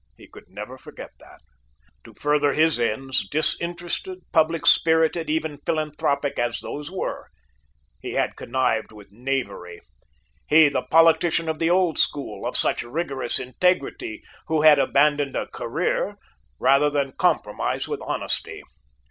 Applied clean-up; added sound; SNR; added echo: none; none; none; none.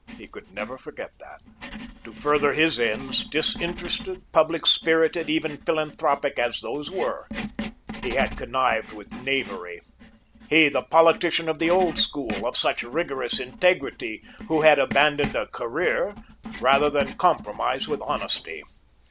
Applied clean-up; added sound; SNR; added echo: none; Writing; 14 dB; none.